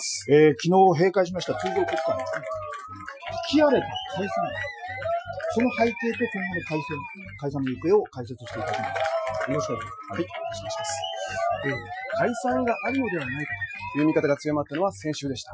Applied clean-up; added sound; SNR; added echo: classical method Wiener filter.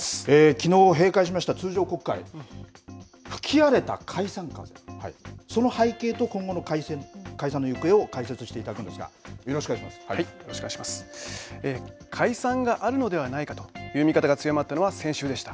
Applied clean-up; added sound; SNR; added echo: none; none; none; none.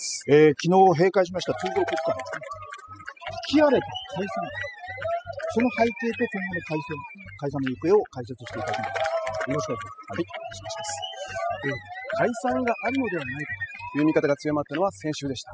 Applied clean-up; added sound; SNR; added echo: classical method spectral subtraction.